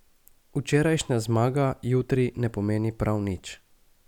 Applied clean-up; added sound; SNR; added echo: none; none; none; none.